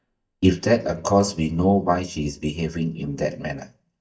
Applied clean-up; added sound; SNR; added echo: neural mask model DeepFilterNet 3.